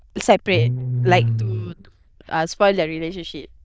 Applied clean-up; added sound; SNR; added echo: neural diffusion model UNIVERSE++.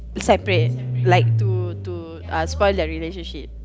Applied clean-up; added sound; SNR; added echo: none; Engine starting / Car; 0 dB; none.